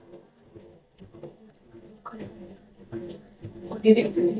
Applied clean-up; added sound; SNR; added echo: neural mask model DeepFilterNet 3.